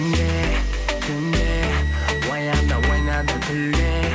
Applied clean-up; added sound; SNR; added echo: none; Wind instrument, woodwind instrument; 14 dB; none.